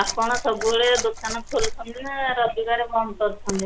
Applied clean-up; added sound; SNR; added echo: none; Liquid; 8 dB; none.